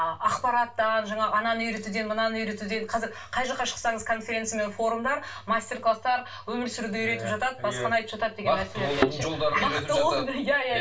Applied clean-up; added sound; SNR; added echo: none; Thump, thud; 2 dB; reverberation time 0.2 s.